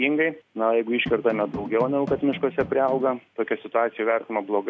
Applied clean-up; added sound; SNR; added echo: none; Drum; 12 dB; none.